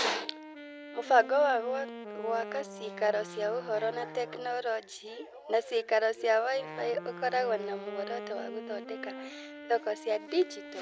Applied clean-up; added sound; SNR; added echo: none; Wind instrument, woodwind instrument; 13 dB; none.